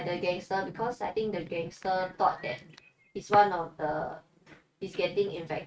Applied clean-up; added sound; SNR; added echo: neural mask model RNNoise.